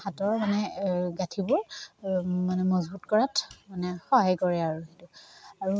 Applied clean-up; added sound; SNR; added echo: none; none; none; none.